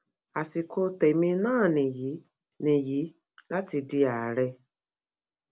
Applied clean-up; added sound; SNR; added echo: none; none; none; none.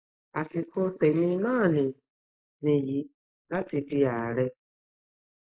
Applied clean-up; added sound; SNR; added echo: neural mask model Resemble Enhance denoiser.